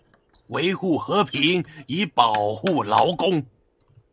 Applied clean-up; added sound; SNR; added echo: none; Knock; 20 dB; none.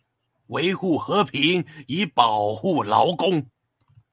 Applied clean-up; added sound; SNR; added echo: none; none; none; none.